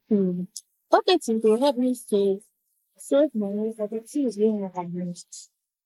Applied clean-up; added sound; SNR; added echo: neural mask model Resemble Enhance denoiser.